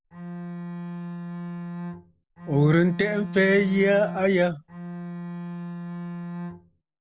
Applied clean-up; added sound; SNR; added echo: none; Bowed string instrument; 9 dB; none.